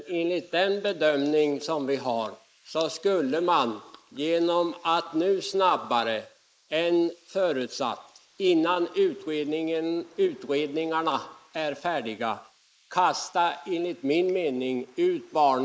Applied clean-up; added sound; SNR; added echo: neural mask model Resemble Enhance denoiser.